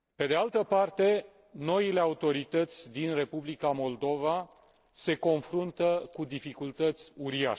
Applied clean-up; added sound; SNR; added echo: neural separator model SepFormer DNS4.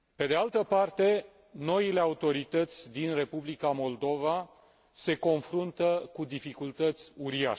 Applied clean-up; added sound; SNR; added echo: none; none; none; none.